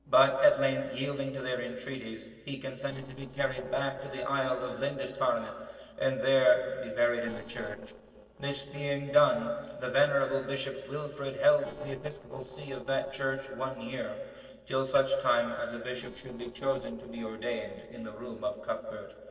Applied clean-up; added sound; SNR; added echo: neural separator model SepFormer DNS4.